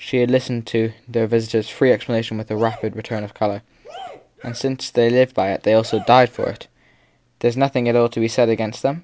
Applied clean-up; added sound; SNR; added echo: none; Cheering; 19 dB; none.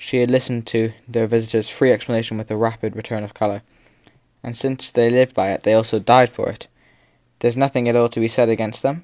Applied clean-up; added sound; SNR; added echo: none; none; none; none.